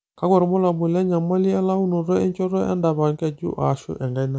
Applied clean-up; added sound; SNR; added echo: none; none; none; none.